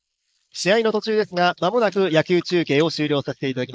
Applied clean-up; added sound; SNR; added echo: neural mask model Resemble Enhance denoiser.